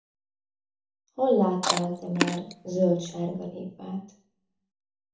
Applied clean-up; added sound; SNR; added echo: none; Chewing, mastication; 2 dB; reverberation time 1.0 s.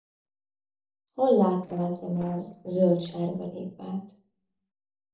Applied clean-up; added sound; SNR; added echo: neural separator model SepFormer DNS4.